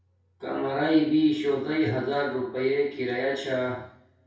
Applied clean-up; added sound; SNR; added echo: none; none; none; reverberation time 0.6 s.